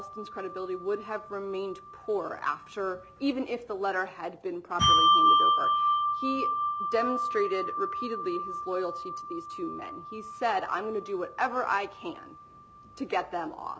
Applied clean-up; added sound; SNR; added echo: none; Bell; -3 dB; none.